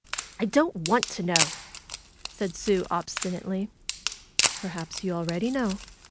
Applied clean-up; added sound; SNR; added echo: none; Wood; 4 dB; none.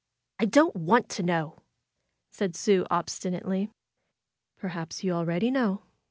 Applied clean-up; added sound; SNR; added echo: none; none; none; none.